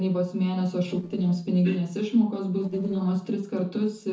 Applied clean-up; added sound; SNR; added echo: neural separator model SepFormer DNS4.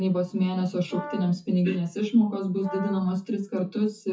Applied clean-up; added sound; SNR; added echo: classical method WPE with log-MMSE.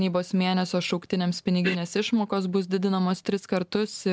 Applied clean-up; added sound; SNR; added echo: none; none; none; none.